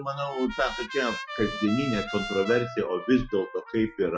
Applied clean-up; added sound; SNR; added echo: classical method Wiener filter.